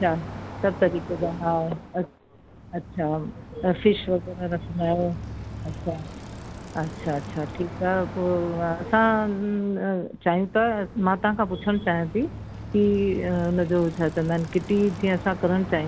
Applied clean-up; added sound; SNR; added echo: none; Bicycle; 12 dB; none.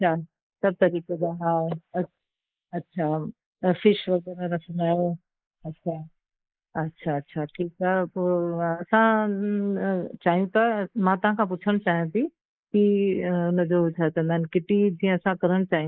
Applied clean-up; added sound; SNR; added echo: neural mask model Resemble Enhance denoiser.